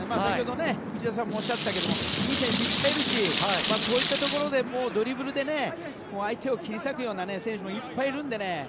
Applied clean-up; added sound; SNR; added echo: none; Rain; 2 dB; none.